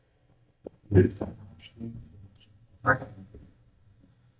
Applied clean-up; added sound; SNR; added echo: neural mask model DeepFilterNet 3.